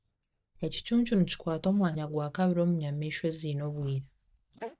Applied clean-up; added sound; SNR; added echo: neural mask model DeepFilterNet 3.